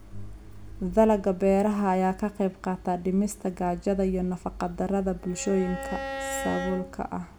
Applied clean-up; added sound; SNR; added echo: none; Bowed string instrument; 9 dB; none.